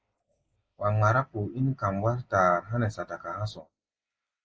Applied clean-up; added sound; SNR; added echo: neural mask model Resemble Enhance denoiser.